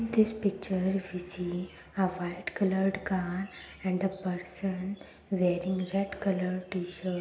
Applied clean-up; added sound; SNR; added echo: none; none; none; none.